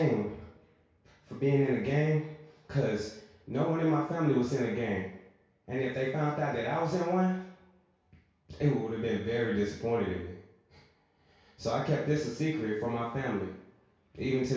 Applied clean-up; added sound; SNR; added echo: none; none; none; reverberation time 0.6 s.